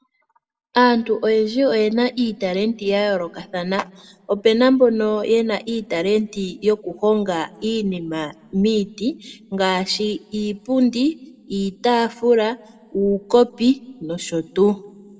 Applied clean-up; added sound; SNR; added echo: none; none; none; reverberation time 0.5 s.